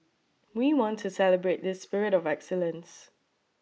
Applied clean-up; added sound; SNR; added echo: neural mask model Resemble Enhance denoiser.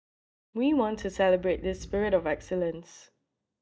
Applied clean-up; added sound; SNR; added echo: neural mask model DeepFilterNet 3.